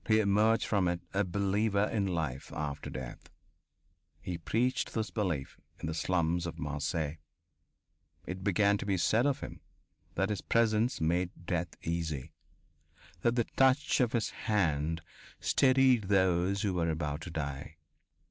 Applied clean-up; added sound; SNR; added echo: none; none; none; none.